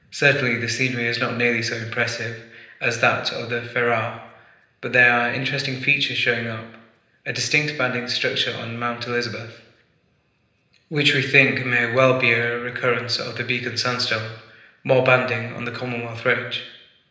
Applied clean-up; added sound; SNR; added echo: none; none; none; reverberation time 0.9 s.